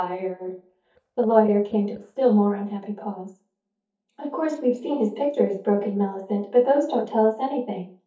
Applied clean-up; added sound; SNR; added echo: neural mask model DeepFilterNet 3.